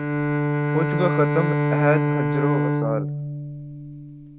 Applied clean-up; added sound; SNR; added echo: none; Bowed string instrument; -4 dB; none.